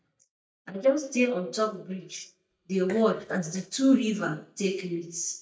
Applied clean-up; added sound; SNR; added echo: neural mask model DeepFilterNet 3.